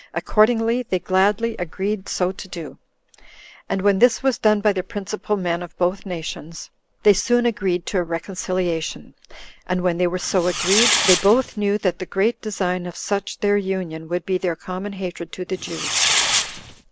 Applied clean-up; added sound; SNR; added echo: none; Fireworks; 0 dB; none.